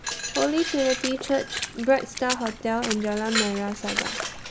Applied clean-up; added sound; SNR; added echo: none; Water / Splash, splatter + Glass; 5 dB; none.